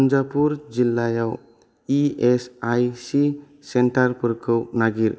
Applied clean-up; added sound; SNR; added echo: none; none; none; none.